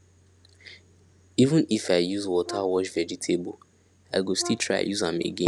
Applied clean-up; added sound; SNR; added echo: none; Brass instrument; 15 dB; none.